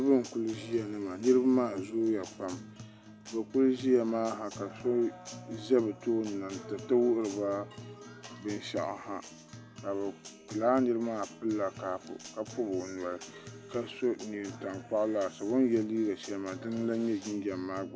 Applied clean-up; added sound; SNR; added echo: none; Acoustic guitar; 16 dB; none.